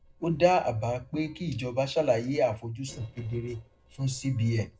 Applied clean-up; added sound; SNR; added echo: neural separator model SepFormer DNS4.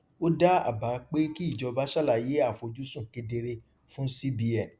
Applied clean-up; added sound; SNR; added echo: none; none; none; none.